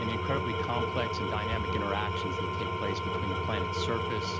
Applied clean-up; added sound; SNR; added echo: none; Engine / Tools; -5 dB; none.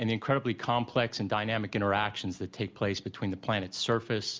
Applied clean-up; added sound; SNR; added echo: none; none; none; none.